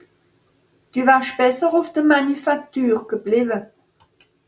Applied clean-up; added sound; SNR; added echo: none; none; none; none.